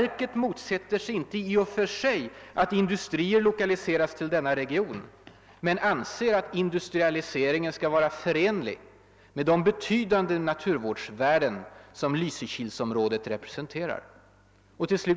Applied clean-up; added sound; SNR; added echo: none; none; none; none.